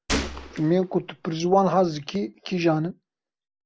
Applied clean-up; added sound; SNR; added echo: none; Gunshot, gunfire; 7 dB; none.